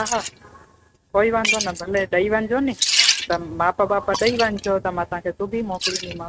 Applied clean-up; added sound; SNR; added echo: neural mask model RNNoise.